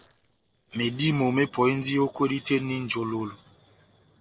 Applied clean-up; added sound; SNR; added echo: neural separator model SepFormer DNS4.